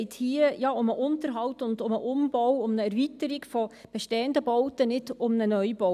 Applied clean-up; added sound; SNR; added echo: none; none; none; none.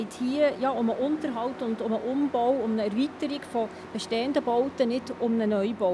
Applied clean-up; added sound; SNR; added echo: none; Truck; 15 dB; none.